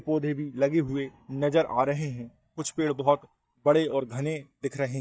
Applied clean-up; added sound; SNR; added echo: neural mask model DeepFilterNet 3.